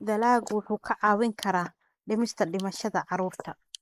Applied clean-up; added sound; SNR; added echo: neural mask model Resemble Enhance denoiser.